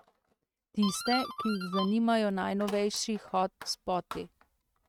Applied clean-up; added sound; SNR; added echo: neural mask model RNNoise.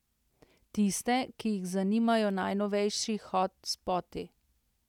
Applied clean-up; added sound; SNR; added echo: none; none; none; none.